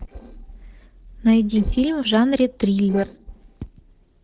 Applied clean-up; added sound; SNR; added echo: neural separator model SepFormer DNS4.